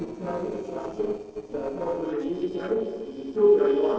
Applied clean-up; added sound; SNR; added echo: neural separator model SepFormer DNS4.